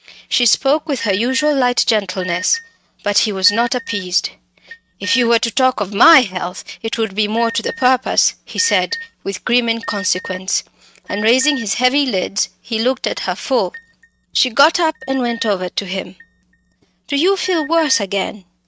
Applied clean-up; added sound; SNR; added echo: neural mask model RNNoise.